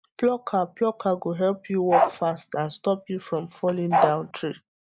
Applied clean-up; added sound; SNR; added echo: neural mask model Resemble Enhance denoiser.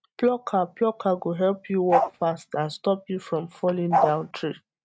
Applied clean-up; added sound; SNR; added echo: neural mask model RNNoise.